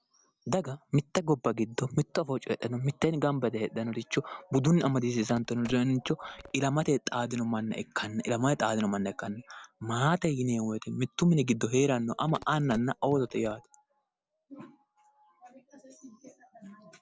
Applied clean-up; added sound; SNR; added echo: none; Telephone; 19 dB; none.